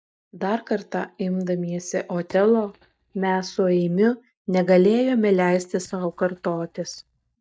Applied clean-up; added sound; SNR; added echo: neural mask model DeepFilterNet 3.